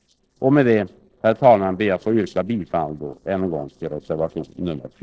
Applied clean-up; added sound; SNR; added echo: neural separator model SepFormer DNS4.